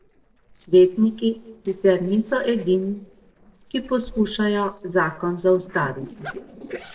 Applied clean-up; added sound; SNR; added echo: neural separator model SepFormer DNS4.